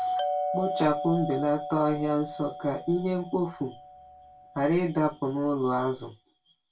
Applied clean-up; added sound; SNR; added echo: none; Doorbell; 7 dB; reverberation time 0.2 s.